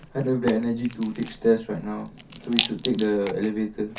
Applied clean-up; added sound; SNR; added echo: none; Rattle; 10 dB; reverberation time 0.3 s.